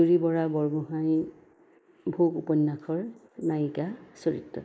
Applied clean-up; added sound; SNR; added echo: neural mask model Resemble Enhance denoiser.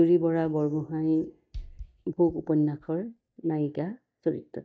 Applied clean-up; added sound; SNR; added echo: neural mask model DeepFilterNet 3.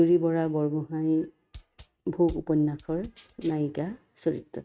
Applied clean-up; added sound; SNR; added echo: neural mask model RNNoise.